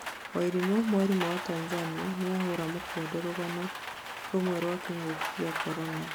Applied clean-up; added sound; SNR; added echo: none; Rain; 6 dB; none.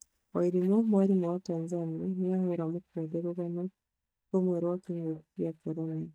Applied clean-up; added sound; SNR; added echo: neural mask model DeepFilterNet 3.